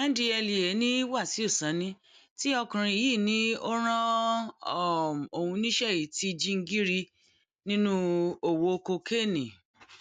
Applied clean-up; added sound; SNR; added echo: none; none; none; none.